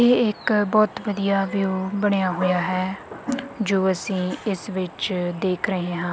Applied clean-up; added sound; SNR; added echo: none; none; none; none.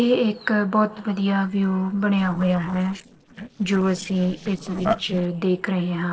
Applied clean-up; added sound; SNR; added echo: neural separator model SepFormer DNS4.